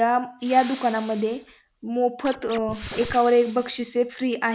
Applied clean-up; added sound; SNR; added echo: none; Respiratory sounds + Scratching (performance technique); 17 dB; none.